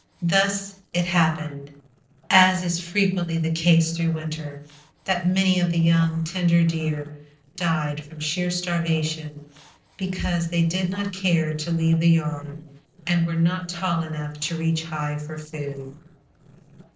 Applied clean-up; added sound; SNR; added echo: neural separator model SepFormer DNS4.